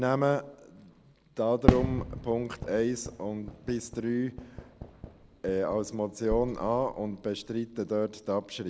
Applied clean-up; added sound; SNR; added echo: none; Fireworks; 5 dB; none.